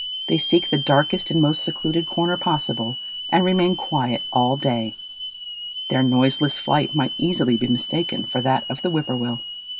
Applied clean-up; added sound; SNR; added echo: none; Hiss / Alarm; 8 dB; none.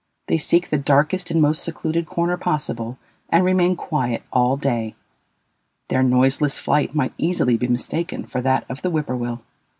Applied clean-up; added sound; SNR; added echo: none; none; none; none.